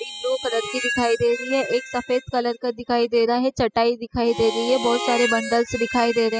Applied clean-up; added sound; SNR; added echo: classical method spectral subtraction.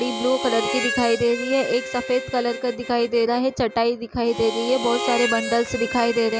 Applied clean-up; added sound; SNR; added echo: none; Harmonica; 7 dB; none.